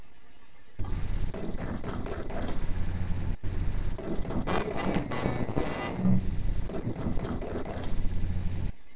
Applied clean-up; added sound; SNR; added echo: neural separator model SepFormer DNS4.